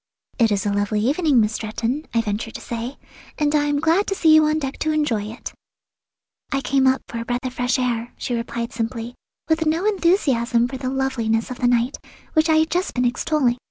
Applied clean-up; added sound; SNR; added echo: none; none; none; none.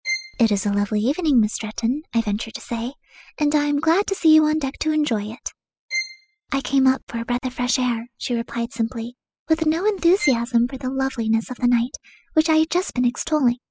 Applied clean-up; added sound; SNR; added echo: classical method spectral subtraction.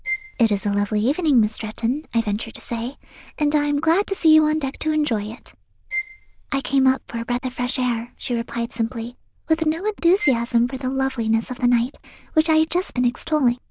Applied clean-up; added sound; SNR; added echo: neural diffusion model UNIVERSE++.